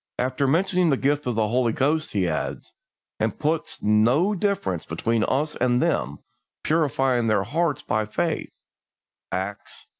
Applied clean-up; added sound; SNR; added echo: none; none; none; none.